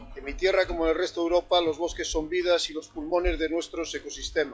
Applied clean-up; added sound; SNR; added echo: classical method log-MMSE.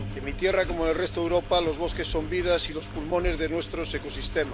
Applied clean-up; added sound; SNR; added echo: none; Engine; 7 dB; none.